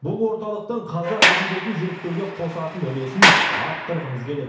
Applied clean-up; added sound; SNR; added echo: none; Sliding door; -4 dB; reverberation time 0.6 s.